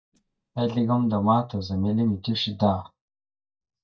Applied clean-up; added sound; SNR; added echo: neural mask model DeepFilterNet 3.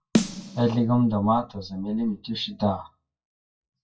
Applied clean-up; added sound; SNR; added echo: classical method WPE with log-MMSE.